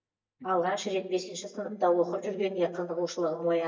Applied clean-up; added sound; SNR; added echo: neural mask model DeepFilterNet 3.